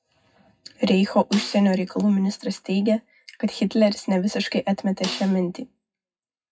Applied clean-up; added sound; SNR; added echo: classical method WPE with log-MMSE.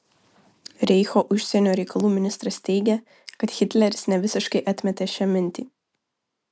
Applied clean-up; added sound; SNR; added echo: none; none; none; none.